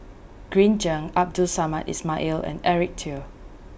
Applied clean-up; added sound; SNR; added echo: none; none; none; none.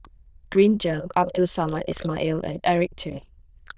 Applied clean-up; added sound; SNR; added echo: neural diffusion model UNIVERSE++.